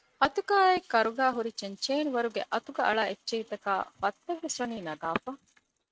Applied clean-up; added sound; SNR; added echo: neural mask model RNNoise.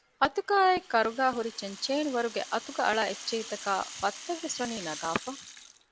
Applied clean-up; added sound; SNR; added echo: none; Rattle (instrument); 15 dB; none.